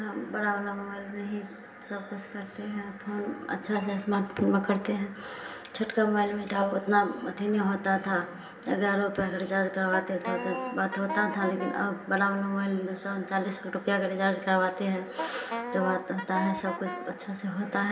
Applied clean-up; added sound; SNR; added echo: none; Wind instrument, woodwind instrument; 6 dB; reverberation time 0.6 s.